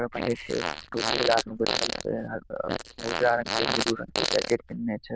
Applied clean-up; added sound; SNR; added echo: neural diffusion model UNIVERSE++.